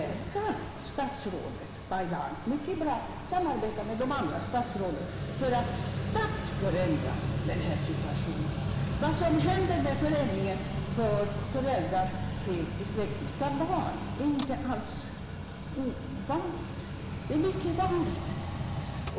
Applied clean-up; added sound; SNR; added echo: none; Mechanical fan; 2 dB; reverberation time 2.8 s.